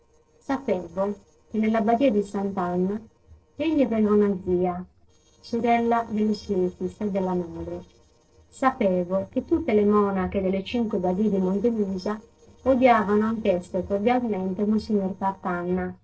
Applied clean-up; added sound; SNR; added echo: neural separator model SepFormer DNS4.